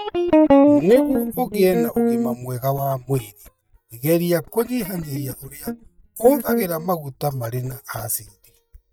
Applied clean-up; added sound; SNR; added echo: neural mask model DeepFilterNet 3.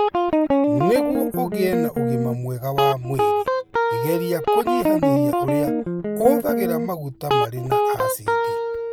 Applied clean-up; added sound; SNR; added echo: none; Guitar; -4 dB; none.